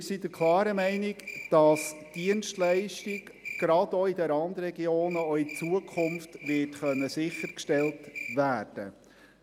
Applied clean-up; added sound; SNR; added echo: none; Cricket; 14 dB; none.